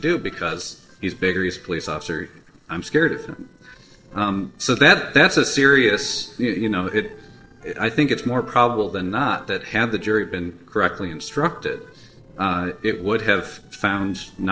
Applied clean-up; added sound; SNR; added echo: neural separator model SepFormer DNS4.